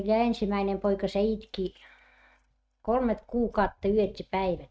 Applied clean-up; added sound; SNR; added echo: neural mask model RNNoise.